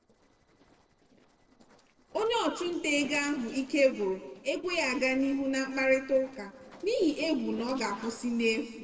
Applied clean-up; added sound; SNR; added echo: neural separator model SepFormer DNS4.